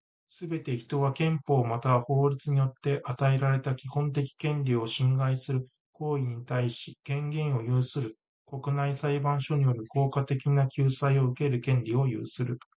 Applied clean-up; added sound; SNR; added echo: none; none; none; none.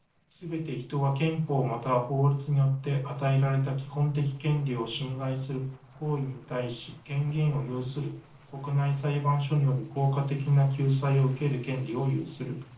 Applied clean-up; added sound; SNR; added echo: neural separator model SepFormer DNS4.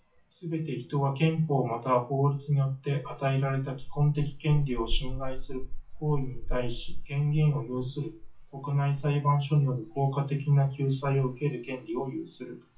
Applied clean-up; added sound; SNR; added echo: classical method WPE with log-MMSE.